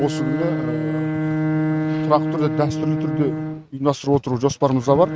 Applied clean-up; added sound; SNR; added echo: neural mask model RNNoise.